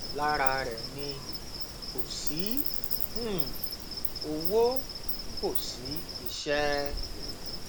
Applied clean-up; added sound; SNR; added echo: none; Insect; -1 dB; none.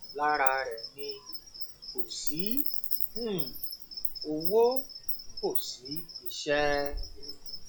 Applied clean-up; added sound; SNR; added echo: classical method log-MMSE.